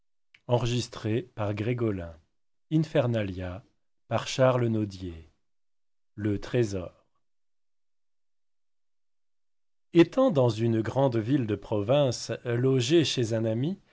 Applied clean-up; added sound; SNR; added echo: none; none; none; none.